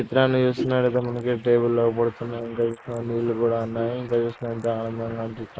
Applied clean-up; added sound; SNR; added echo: neural mask model Resemble Enhance denoiser.